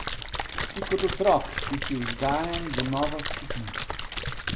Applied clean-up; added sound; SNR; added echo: none; Splash, splatter; 2 dB; none.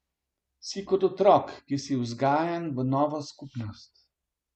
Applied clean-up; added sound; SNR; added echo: none; none; none; none.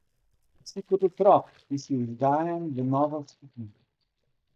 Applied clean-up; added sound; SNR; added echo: neural mask model DeepFilterNet 3.